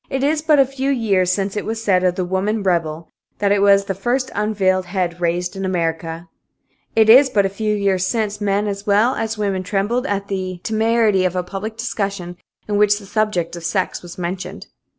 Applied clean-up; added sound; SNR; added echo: none; none; none; none.